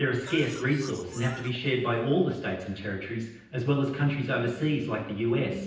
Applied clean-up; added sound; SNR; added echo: neural separator model SepFormer DNS4.